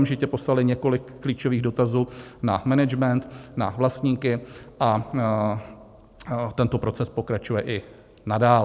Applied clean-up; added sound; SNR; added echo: none; none; none; none.